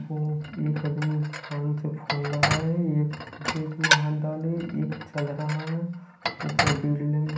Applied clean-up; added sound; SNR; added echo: none; Dishes, pots, and pans; 3 dB; reverberation time 0.6 s.